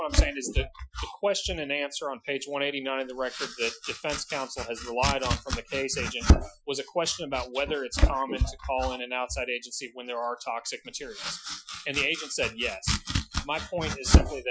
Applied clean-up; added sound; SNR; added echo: classical method Wiener filter.